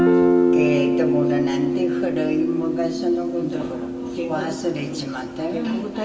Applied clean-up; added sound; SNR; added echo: none; Guitar; -4 dB; reverberation time 2.3 s.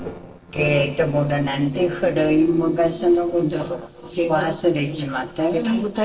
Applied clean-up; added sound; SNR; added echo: neural separator model SepFormer DNS4.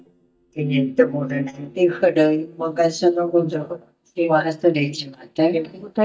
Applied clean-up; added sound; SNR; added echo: neural mask model DeepFilterNet 3.